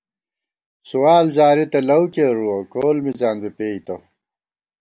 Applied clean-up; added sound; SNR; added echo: none; none; none; none.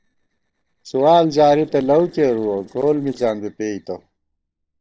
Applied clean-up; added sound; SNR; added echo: neural separator model SepFormer DNS4.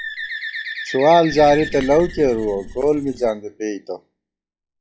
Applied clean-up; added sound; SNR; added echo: classical method log-MMSE.